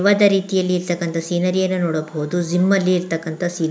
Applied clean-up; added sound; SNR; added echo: none; none; none; none.